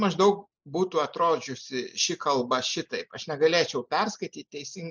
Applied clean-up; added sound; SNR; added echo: none; none; none; none.